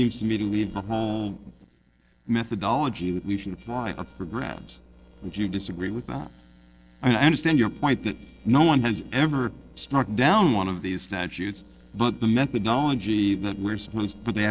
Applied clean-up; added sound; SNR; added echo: neural separator model SepFormer DNS4.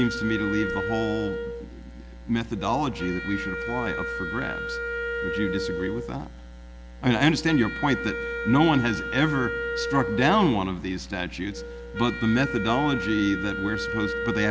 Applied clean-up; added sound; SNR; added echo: none; Wind instrument, woodwind instrument; 6 dB; none.